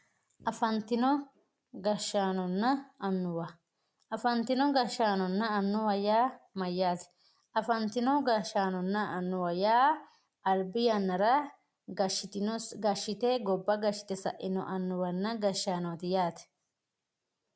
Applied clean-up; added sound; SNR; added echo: none; none; none; none.